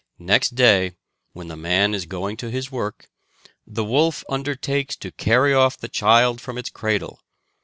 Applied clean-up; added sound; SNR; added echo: none; none; none; none.